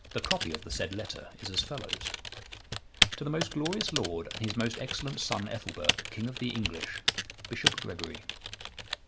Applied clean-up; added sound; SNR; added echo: none; Typing; -1 dB; none.